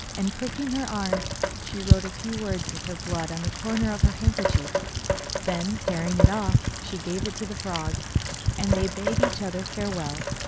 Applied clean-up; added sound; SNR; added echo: none; Rain; -4 dB; none.